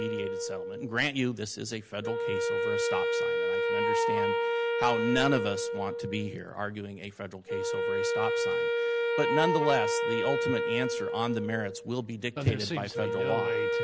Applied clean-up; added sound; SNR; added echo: none; Wind instrument, woodwind instrument; -3 dB; none.